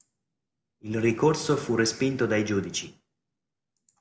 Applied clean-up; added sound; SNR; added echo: none; none; none; none.